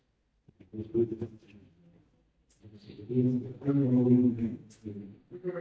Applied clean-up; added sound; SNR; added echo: neural mask model DeepFilterNet 3.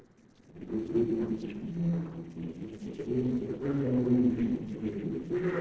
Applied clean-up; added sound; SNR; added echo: neural separator model SepFormer DNS4.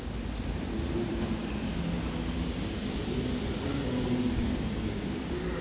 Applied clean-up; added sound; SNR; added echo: none; Train; 0 dB; reverberation time 2.0 s.